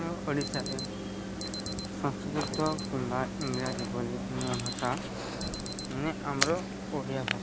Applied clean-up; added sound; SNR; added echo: none; Alarm; 0 dB; none.